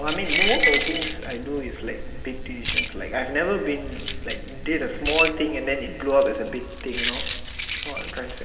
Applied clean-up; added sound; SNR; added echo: none; Keys jangling; 1 dB; reverberation time 2.1 s.